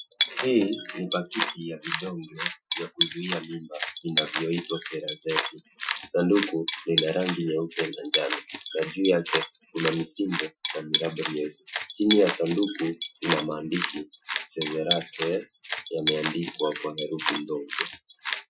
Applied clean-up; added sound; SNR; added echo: classical method Wiener filter.